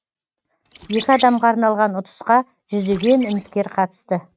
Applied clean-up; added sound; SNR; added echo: neural mask model RNNoise.